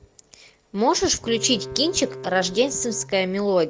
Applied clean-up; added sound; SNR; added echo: none; Bowed string instrument; 14 dB; none.